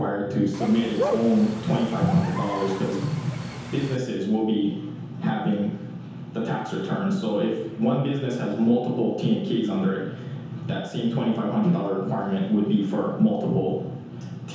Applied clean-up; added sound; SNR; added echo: none; Bird; 8 dB; reverberation time 0.9 s.